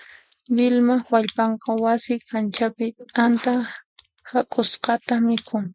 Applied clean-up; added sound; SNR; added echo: classical method Wiener filter.